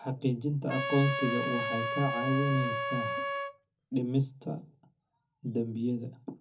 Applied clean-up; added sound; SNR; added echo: none; Trumpet; 2 dB; reverberation time 0.3 s.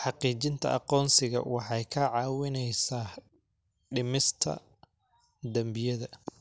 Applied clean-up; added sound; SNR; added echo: none; none; none; none.